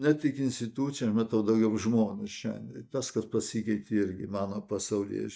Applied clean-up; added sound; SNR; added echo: neural mask model DeepFilterNet 3.